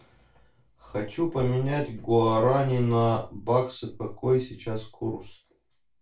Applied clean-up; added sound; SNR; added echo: none; none; none; reverberation time 0.2 s.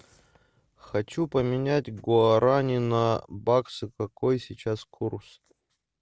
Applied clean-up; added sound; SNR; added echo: none; none; none; none.